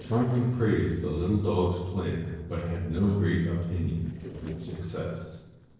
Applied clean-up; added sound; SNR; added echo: neural separator model SepFormer DNS4.